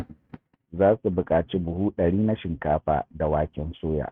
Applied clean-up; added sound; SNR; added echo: neural mask model RNNoise.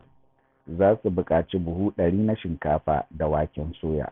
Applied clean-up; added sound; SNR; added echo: none; none; none; none.